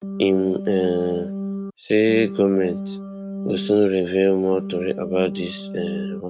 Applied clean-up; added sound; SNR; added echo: neural mask model RNNoise.